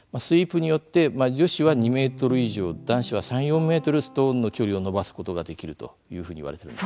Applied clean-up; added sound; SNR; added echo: none; Guitar; 19 dB; none.